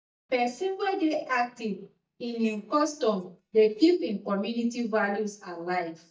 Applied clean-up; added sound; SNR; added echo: neural mask model DeepFilterNet 3.